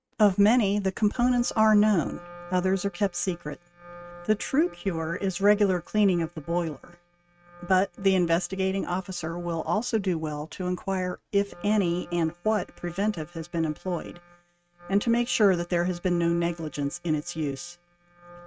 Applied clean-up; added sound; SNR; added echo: neural mask model RNNoise.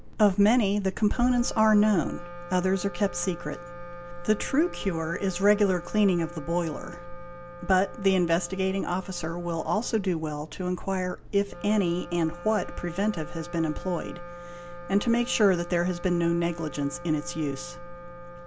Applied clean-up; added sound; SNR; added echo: none; Wind instrument, woodwind instrument; 16 dB; none.